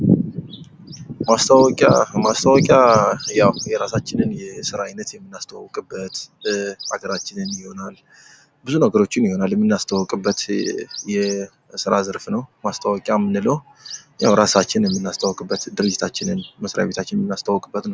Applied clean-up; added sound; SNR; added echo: none; none; none; none.